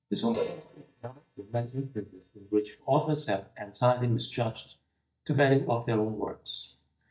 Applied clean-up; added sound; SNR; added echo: neural mask model DeepFilterNet 3.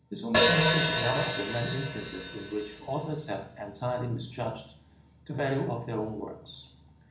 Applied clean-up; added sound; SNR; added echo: none; Hi-hat; -3 dB; reverberation time 0.6 s.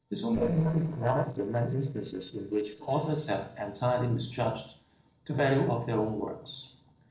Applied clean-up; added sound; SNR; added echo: neural separator model SepFormer DNS4.